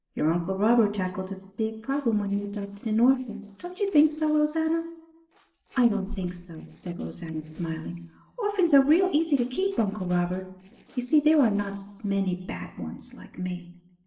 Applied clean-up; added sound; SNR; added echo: neural separator model SepFormer DNS4.